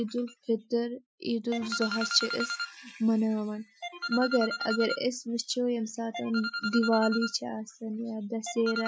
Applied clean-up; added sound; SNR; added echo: classical method Wiener filter.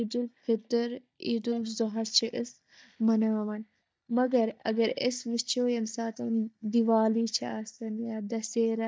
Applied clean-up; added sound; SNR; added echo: neural mask model DeepFilterNet 3.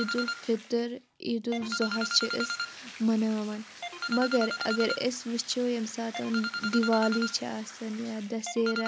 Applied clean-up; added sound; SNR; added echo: none; Bathtub (filling or washing); 19 dB; none.